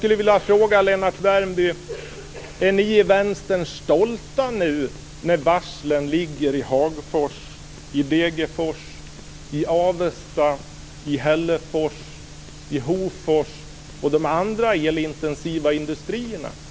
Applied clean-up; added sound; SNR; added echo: none; none; none; none.